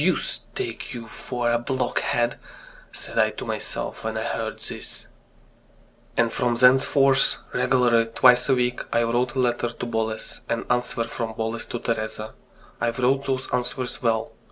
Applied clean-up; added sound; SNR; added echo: none; none; none; none.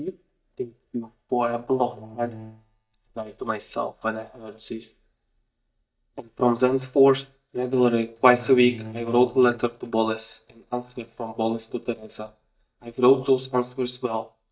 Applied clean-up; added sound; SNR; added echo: neural mask model DeepFilterNet 3.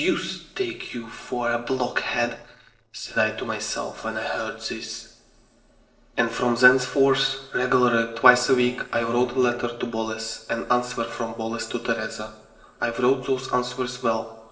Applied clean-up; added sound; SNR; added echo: neural separator model SepFormer DNS4.